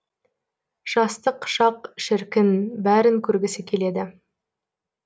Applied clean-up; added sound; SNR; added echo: none; none; none; none.